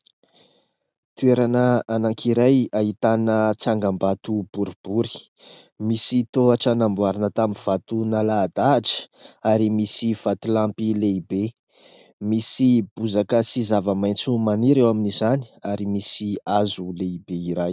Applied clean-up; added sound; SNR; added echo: none; none; none; none.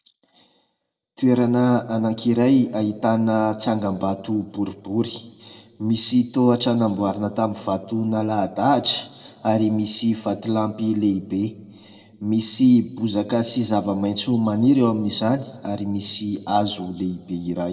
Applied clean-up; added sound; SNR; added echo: none; none; none; reverberation time 1.3 s.